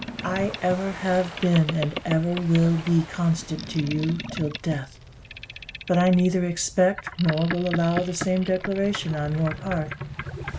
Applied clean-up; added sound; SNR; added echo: none; Boat, Water vehicle; 11 dB; none.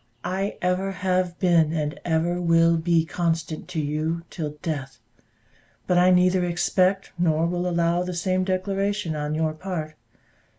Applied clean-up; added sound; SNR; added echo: none; none; none; none.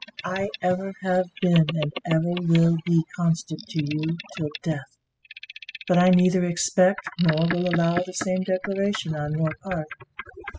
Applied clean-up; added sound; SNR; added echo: classical method spectral subtraction.